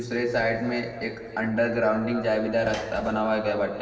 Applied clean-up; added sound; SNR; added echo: none; Sliding door / Slam; 20 dB; reverberation time 2.4 s.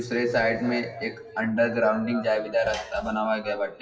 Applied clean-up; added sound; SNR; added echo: classical method WPE with log-MMSE.